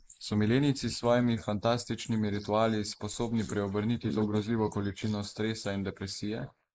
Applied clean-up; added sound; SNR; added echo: neural mask model Resemble Enhance denoiser.